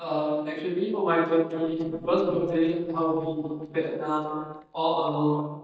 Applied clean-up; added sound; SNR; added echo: neural mask model DeepFilterNet 3.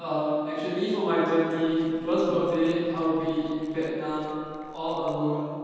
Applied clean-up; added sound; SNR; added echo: neural separator model SepFormer DNS4.